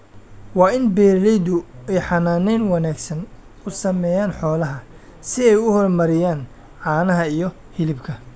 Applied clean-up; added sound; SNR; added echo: none; none; none; none.